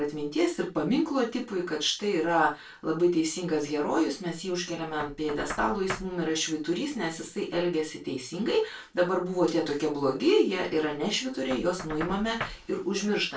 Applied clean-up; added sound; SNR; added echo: none; Knock; 18 dB; reverberation time 0.2 s.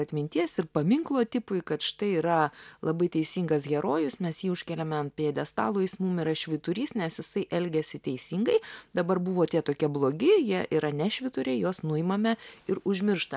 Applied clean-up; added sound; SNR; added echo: none; none; none; none.